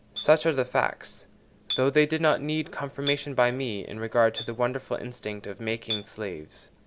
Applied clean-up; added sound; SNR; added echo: none; Chink, clink; 13 dB; none.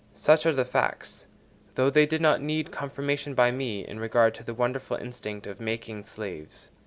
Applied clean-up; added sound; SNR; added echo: none; none; none; none.